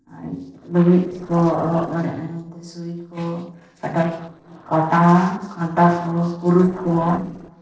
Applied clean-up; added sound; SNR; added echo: neural separator model SepFormer DNS4.